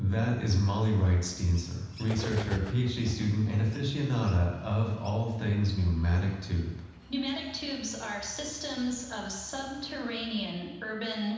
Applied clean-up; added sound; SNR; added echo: none; Bird; 17 dB; reverberation time 1.1 s.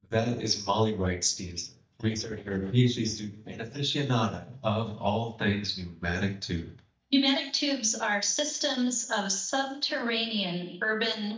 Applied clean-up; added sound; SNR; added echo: neural mask model DeepFilterNet 3.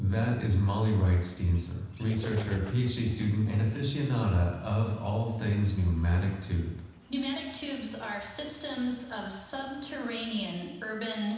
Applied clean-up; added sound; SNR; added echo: neural separator model SepFormer DNS4.